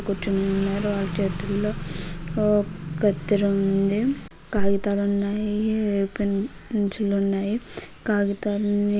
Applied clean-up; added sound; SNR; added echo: none; none; none; none.